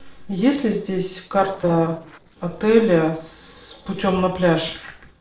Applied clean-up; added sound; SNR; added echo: neural separator model SepFormer DNS4.